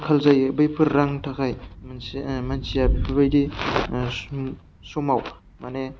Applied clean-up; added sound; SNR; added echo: none; Thunder / Rain; 9 dB; none.